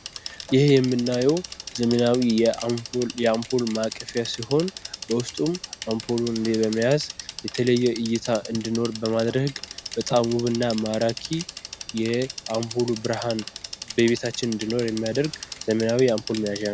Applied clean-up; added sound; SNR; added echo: none; Bicycle; 13 dB; none.